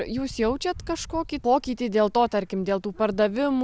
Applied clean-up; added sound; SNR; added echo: none; none; none; none.